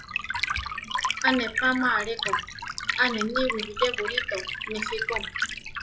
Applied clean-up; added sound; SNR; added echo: classical method log-MMSE.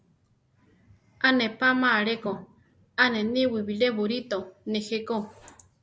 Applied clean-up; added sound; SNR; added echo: none; none; none; none.